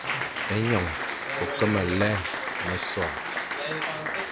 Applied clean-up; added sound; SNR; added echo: none; Applause; 1 dB; none.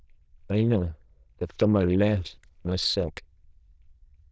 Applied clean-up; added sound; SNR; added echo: neural diffusion model UNIVERSE++.